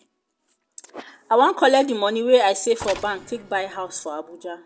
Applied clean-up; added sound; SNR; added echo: none; Mechanisms; 17 dB; none.